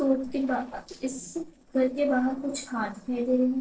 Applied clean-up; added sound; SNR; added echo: neural separator model SepFormer DNS4.